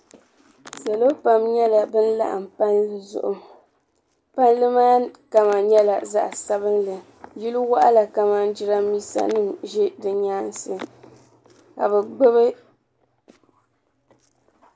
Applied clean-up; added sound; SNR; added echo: none; none; none; none.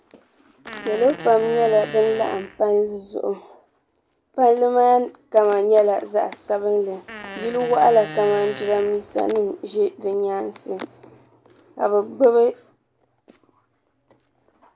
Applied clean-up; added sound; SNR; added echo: none; Fart; 15 dB; none.